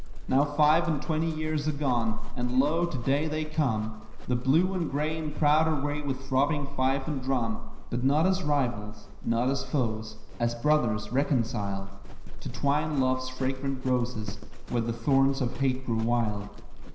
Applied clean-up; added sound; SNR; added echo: none; Livestock, farm animals, working animals; 2 dB; reverberation time 0.9 s.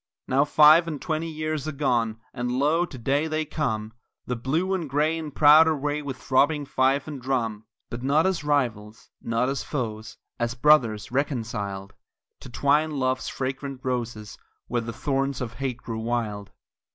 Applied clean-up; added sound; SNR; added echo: none; none; none; none.